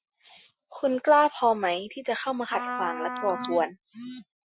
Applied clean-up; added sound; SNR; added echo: classical method Wiener filter.